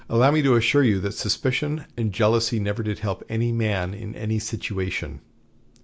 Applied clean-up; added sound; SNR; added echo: none; none; none; none.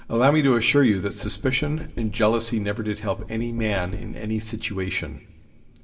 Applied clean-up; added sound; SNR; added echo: none; Knock; 10 dB; reverberation time 0.7 s.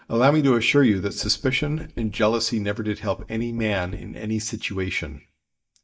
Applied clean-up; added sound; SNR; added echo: neural mask model DeepFilterNet 3.